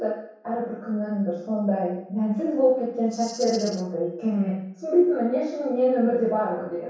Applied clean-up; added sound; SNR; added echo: none; Rattle (instrument); 15 dB; reverberation time 0.7 s.